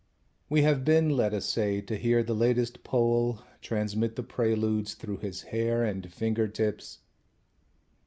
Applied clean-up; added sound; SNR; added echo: none; none; none; none.